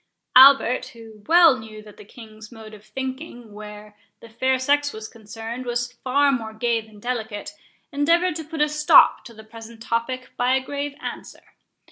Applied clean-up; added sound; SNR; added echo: none; none; none; none.